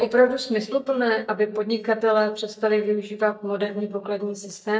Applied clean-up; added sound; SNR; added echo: neural mask model DeepFilterNet 3.